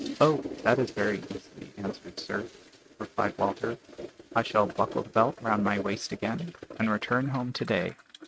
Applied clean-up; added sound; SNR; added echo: neural mask model RNNoise.